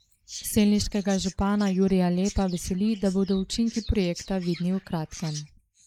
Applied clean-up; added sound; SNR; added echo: neural mask model Resemble Enhance denoiser.